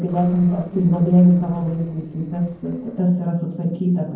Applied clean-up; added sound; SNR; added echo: neural separator model SepFormer DNS4.